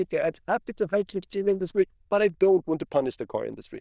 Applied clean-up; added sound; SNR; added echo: neural diffusion model UNIVERSE++.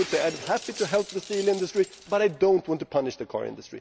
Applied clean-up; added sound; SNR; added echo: none; Shatter; 16 dB; none.